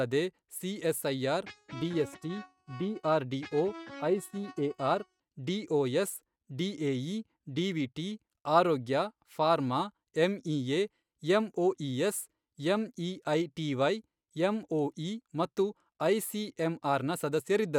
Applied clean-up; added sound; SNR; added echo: neural mask model RNNoise.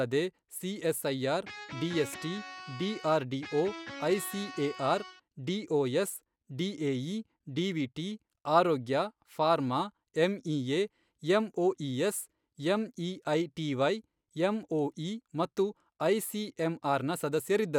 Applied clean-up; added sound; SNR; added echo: none; Electric guitar; 13 dB; none.